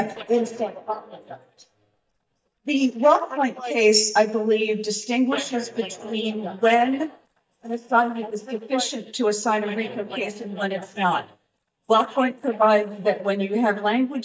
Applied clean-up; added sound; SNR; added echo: neural mask model DeepFilterNet 3.